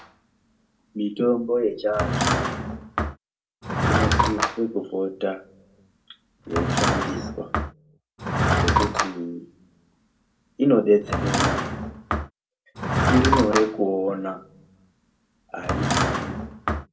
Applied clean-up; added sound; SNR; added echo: none; Drawer open or close / Wood; -1 dB; reverberation time 0.2 s.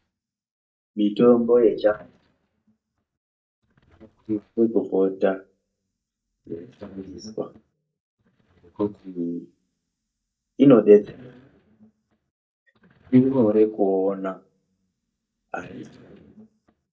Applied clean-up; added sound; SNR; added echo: neural mask model DeepFilterNet 3.